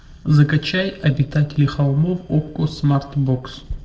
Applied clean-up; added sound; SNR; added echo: neural separator model SepFormer DNS4.